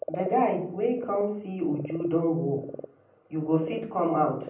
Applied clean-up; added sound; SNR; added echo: none; Frog; 14 dB; reverberation time 0.6 s.